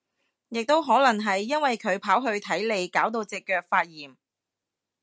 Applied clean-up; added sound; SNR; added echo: none; none; none; none.